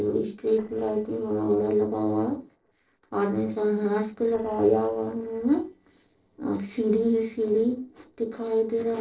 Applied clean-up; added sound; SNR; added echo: neural separator model SepFormer DNS4.